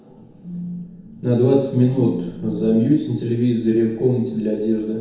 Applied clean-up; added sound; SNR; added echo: none; Telephone; 14 dB; reverberation time 0.9 s.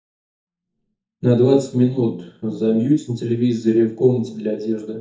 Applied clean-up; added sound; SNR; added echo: neural mask model DeepFilterNet 3.